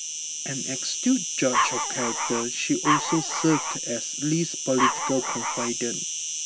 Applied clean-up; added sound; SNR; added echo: none; Dog + Insect; 0 dB; none.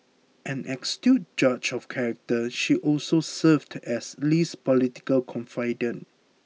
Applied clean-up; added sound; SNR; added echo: none; none; none; none.